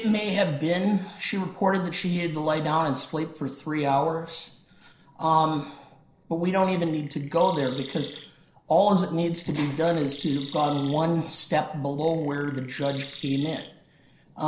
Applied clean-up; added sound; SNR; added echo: neural separator model SepFormer DNS4.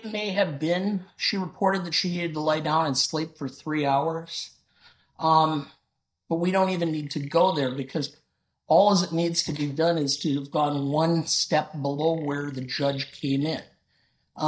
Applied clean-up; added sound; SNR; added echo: neural mask model DeepFilterNet 3.